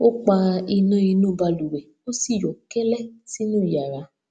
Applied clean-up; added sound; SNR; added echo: none; none; none; none.